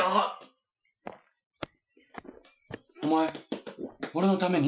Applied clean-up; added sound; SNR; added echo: classical method Wiener filter.